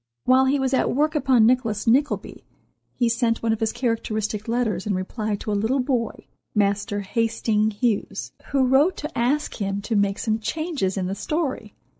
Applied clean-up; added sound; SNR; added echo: none; none; none; none.